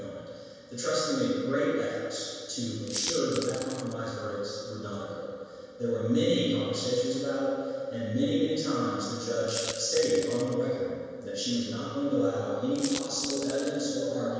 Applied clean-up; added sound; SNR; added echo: none; Coin (dropping); 10 dB; reverberation time 1.9 s.